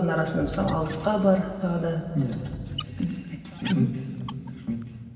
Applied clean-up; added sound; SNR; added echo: none; Squeak; 20 dB; reverberation time 2.6 s.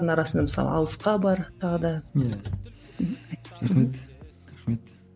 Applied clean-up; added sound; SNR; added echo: none; none; none; none.